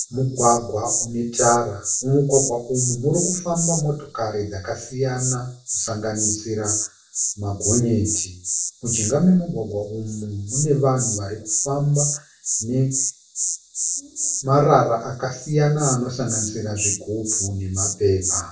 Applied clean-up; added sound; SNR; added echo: none; Insect; 4 dB; reverberation time 0.4 s.